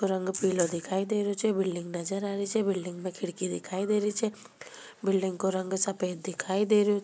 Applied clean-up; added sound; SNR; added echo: none; none; none; none.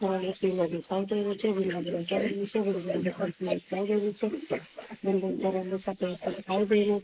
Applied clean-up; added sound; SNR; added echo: neural mask model Resemble Enhance denoiser.